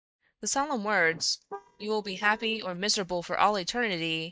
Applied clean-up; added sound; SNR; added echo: neural mask model DeepFilterNet 3.